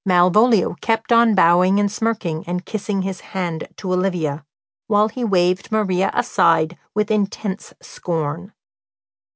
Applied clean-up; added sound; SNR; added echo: none; none; none; none.